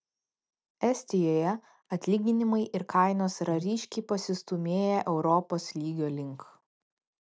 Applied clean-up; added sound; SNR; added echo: none; none; none; none.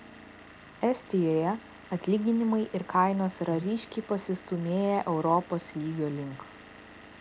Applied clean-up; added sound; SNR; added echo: none; Engine / Vehicle; 20 dB; none.